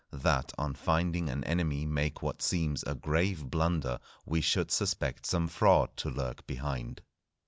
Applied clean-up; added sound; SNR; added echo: none; none; none; none.